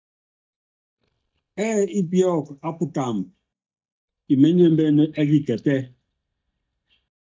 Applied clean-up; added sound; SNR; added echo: neural mask model DeepFilterNet 3.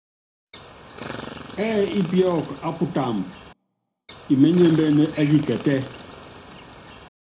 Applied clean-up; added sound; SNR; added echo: none; Chirp, tweet; 14 dB; reverberation time 0.4 s.